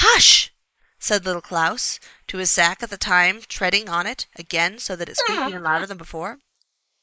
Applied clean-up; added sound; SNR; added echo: neural mask model Resemble Enhance denoiser.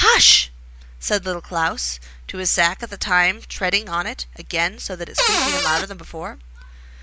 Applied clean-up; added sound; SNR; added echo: none; Cupboard open or close; -2 dB; none.